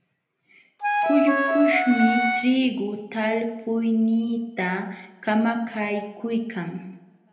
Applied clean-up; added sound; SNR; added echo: none; Wind instrument, woodwind instrument; -2 dB; reverberation time 0.8 s.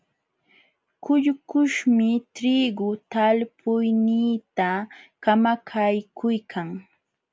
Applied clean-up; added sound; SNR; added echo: none; none; none; none.